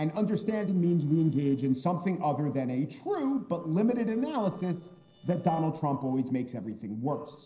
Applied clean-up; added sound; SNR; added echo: neural separator model SepFormer DNS4.